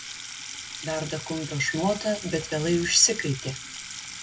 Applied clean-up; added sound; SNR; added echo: none; Sink (filling or washing) / Water tap, faucet; 10 dB; reverberation time 0.4 s.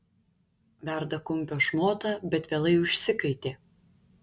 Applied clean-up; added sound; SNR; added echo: none; none; none; none.